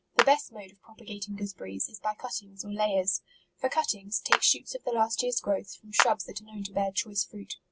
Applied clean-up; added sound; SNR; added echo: none; Clapping; 3 dB; none.